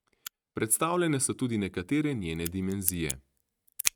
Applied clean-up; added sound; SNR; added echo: neural mask model RNNoise.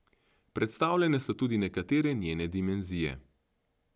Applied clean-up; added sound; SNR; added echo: none; none; none; none.